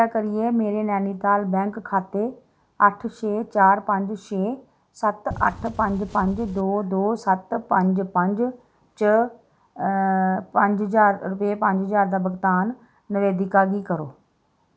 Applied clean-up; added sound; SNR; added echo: none; Wind; 14 dB; none.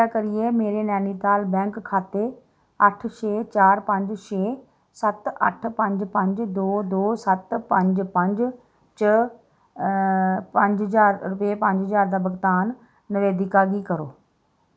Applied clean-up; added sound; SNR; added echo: none; none; none; none.